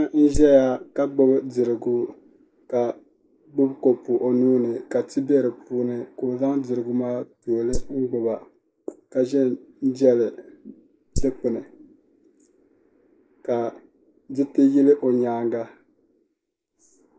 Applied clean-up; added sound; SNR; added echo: neural mask model Resemble Enhance denoiser.